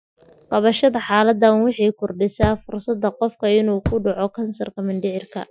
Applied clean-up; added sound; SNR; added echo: classical method Wiener filter.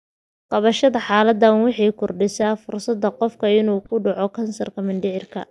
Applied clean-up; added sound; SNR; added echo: neural mask model DeepFilterNet 3.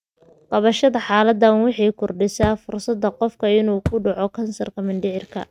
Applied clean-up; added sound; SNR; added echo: neural mask model RNNoise.